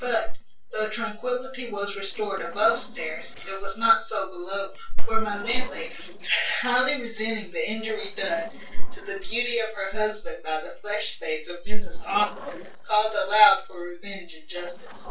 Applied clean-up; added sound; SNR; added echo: neural separator model SepFormer DNS4.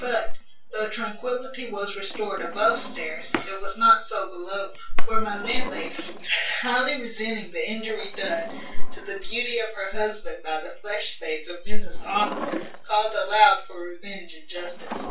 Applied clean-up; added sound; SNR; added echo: none; Drawer open or close; 18 dB; reverberation time 0.2 s.